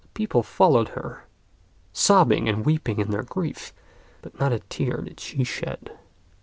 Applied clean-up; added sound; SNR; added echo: none; none; none; none.